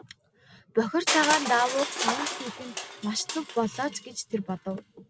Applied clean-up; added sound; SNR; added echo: none; Crushing; 5 dB; none.